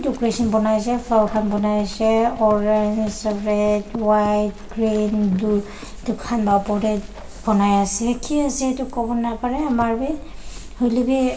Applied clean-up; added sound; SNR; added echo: none; Livestock, farm animals, working animals; 17 dB; reverberation time 0.8 s.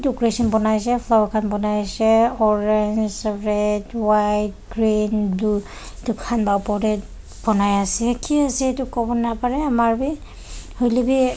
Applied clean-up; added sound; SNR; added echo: none; none; none; none.